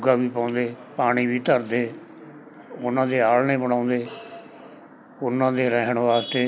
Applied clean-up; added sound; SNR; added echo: none; none; none; none.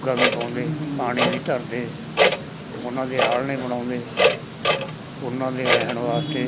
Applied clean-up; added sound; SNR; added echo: none; Clock; -3 dB; none.